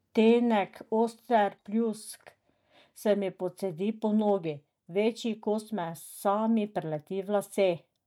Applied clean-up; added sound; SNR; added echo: neural mask model DeepFilterNet 3.